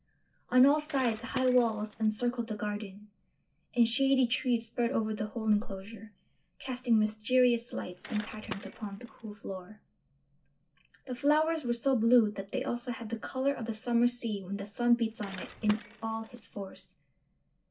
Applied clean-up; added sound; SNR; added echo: none; Bicycle; 17 dB; reverberation time 0.2 s.